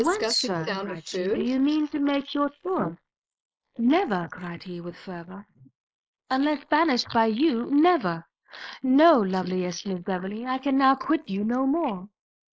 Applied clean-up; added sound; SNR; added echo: neural mask model Resemble Enhance denoiser.